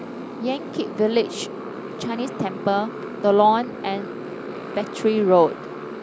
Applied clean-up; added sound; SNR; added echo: none; Motorcycle; 10 dB; none.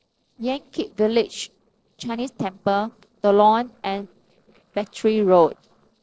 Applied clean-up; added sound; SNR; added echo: neural separator model SepFormer DNS4.